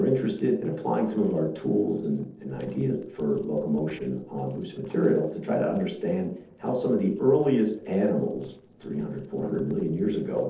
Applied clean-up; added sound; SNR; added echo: neural separator model SepFormer DNS4.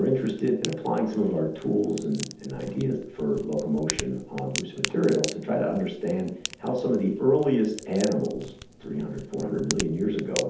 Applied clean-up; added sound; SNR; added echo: none; Crack; 12 dB; reverberation time 0.6 s.